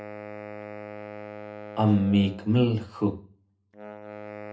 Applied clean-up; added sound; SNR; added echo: none; Wind instrument, woodwind instrument; 14 dB; reverberation time 0.3 s.